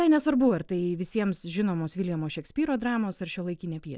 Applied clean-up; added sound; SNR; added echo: none; none; none; none.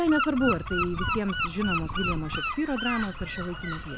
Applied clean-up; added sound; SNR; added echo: none; Gull, seagull / Wind; 2 dB; none.